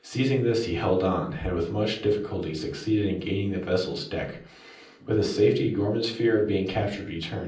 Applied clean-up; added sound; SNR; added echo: none; none; none; reverberation time 0.6 s.